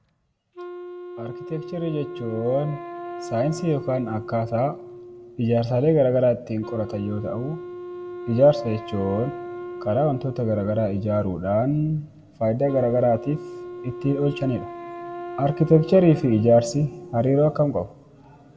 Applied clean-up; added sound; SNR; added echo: none; Wind instrument, woodwind instrument; 13 dB; reverberation time 1.3 s.